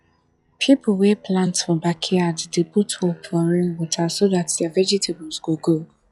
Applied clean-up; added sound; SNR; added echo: classical method log-MMSE.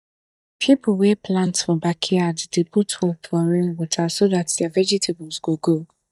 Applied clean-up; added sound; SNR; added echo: neural mask model DeepFilterNet 3.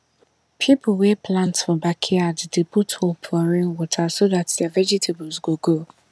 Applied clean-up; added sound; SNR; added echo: none; none; none; none.